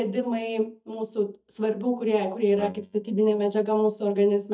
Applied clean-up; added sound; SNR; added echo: neural mask model DeepFilterNet 3.